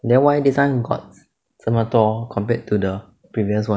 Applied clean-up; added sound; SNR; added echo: none; none; none; none.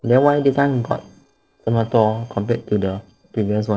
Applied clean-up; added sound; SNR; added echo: neural separator model SepFormer DNS4.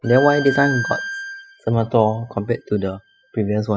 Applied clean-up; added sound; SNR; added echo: classical method spectral subtraction.